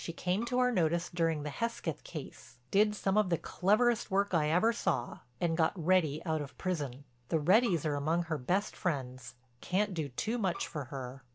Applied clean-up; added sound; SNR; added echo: neural separator model SepFormer DNS4.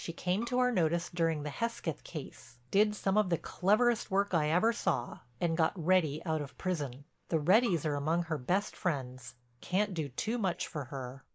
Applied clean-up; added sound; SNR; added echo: neural mask model Resemble Enhance denoiser.